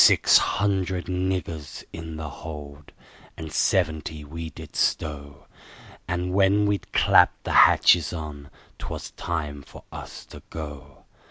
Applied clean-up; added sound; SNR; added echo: none; none; none; none.